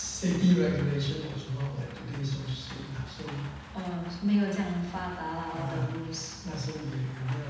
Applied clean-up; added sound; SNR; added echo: none; Rain; 18 dB; reverberation time 1.1 s.